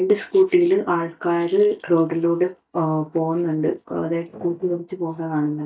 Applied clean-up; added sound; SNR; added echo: neural mask model DeepFilterNet 3.